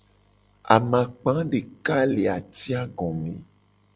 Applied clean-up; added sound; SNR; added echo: none; none; none; none.